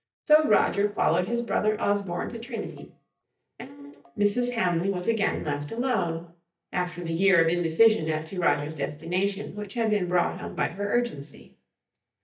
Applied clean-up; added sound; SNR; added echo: neural mask model DeepFilterNet 3.